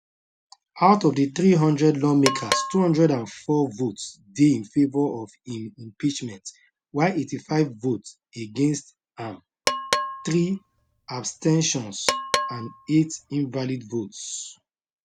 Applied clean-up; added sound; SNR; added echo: none; Percussion; 6 dB; none.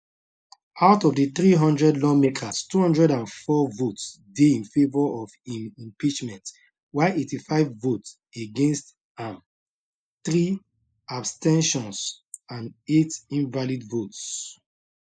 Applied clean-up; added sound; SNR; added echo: neural mask model Resemble Enhance denoiser.